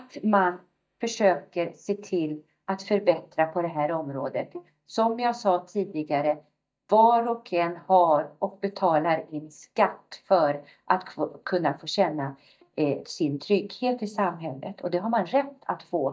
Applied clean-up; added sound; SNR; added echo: neural mask model DeepFilterNet 3.